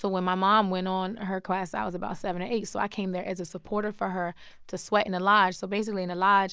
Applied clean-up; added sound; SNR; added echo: none; none; none; none.